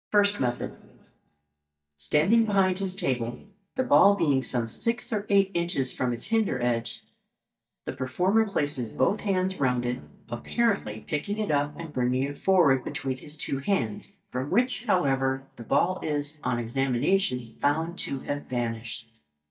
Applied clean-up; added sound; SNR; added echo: neural mask model DeepFilterNet 3.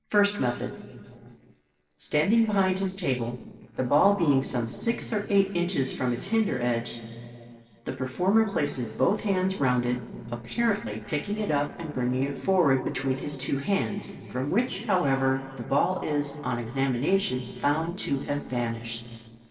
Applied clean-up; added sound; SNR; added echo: neural separator model SepFormer DNS4.